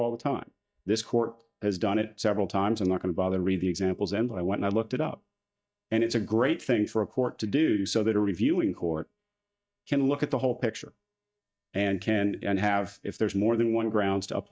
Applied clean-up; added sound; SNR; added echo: neural mask model DeepFilterNet 3.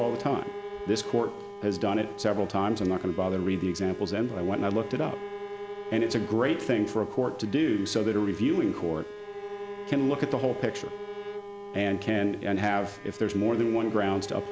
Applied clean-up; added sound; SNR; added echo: none; Bowed string instrument + Bowed string instrument; 11 dB; none.